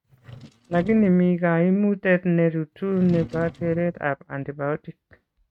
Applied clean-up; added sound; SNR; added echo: neural mask model RNNoise.